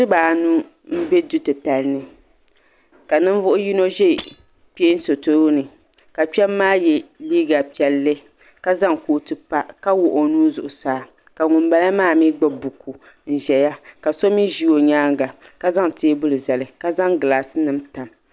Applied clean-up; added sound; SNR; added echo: none; Shatter; 19 dB; none.